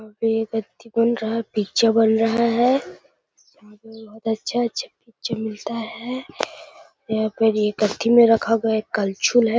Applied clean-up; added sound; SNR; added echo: none; none; none; none.